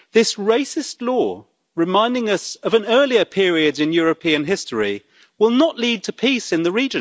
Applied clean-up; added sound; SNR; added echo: none; none; none; none.